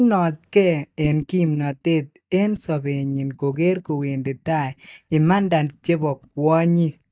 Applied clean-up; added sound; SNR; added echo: neural mask model DeepFilterNet 3.